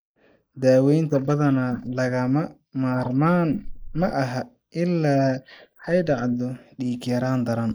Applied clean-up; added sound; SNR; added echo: neural mask model Resemble Enhance denoiser.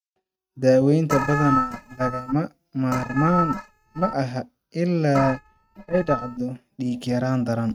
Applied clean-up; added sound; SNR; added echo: neural mask model RNNoise.